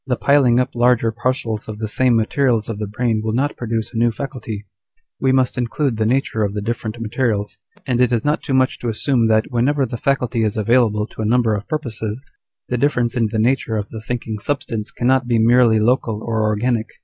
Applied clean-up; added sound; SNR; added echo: none; none; none; none.